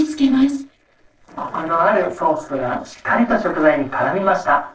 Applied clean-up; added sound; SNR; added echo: neural separator model SepFormer DNS4.